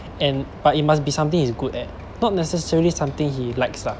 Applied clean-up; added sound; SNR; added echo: none; none; none; none.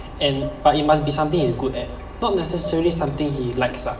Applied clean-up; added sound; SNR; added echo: none; Dishes, pots, and pans; 16 dB; reverberation time 1.3 s.